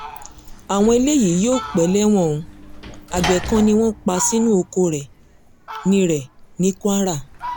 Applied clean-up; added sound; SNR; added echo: none; Sliding door / Slam + Fowl; 13 dB; none.